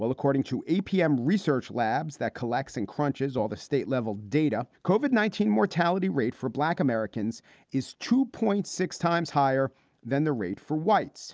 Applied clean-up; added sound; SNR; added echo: none; none; none; none.